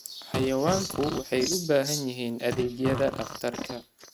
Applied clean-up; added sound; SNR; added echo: neural mask model RNNoise.